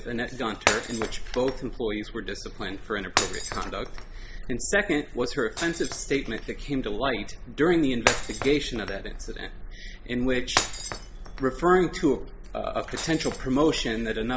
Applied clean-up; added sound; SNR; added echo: none; Shatter; 8 dB; none.